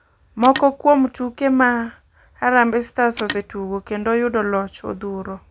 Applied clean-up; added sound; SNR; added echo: none; Telephone; 18 dB; none.